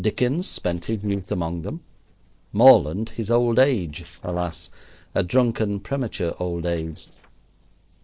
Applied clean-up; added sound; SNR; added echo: neural separator model SepFormer DNS4.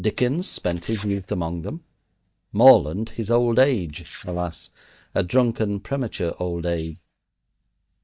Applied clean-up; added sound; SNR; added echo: neural mask model DeepFilterNet 3.